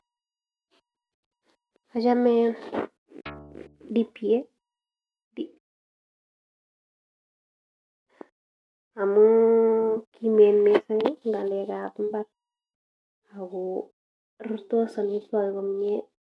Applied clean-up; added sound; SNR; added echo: neural mask model RNNoise.